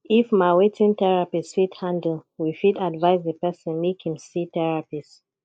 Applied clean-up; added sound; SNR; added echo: neural mask model Resemble Enhance denoiser.